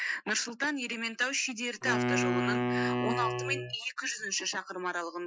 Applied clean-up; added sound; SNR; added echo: classical method Wiener filter.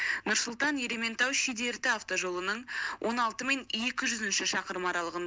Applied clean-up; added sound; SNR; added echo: none; none; none; none.